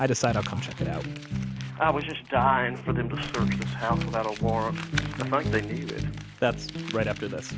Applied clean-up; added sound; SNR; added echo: none; Crumpling, crinkling; 15 dB; none.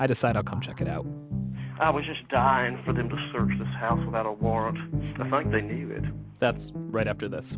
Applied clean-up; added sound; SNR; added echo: none; none; none; none.